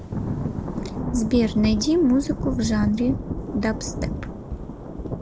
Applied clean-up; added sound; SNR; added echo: none; Thunder / Rain; 4 dB; none.